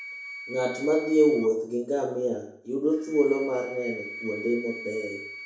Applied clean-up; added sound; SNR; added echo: none; Wind instrument, woodwind instrument; 14 dB; reverberation time 0.6 s.